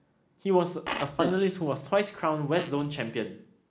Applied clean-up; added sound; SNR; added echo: neural mask model Resemble Enhance denoiser.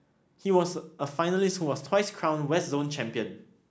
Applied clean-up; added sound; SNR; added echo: none; none; none; none.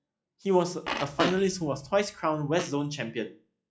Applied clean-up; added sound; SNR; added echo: classical method log-MMSE.